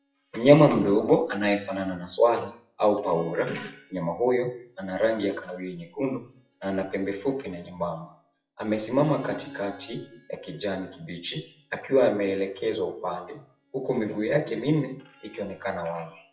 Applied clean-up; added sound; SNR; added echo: classical method WPE with log-MMSE.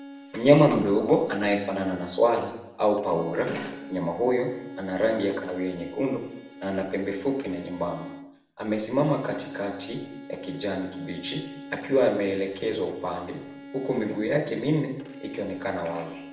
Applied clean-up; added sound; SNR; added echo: none; Bowed string instrument; 15 dB; reverberation time 0.7 s.